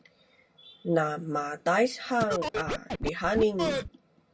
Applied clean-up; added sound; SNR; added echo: none; Scratching (performance technique); 3 dB; reverberation time 0.1 s.